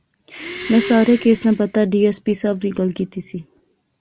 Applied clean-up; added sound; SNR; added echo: none; Breathing; 13 dB; none.